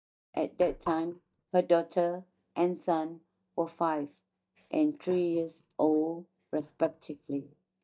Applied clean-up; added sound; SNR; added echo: neural mask model DeepFilterNet 3.